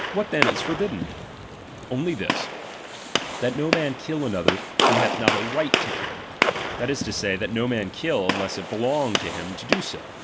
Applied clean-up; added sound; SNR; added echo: none; Gunshot, gunfire; -1 dB; none.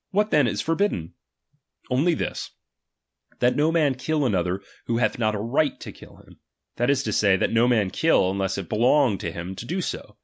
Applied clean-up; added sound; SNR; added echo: none; none; none; none.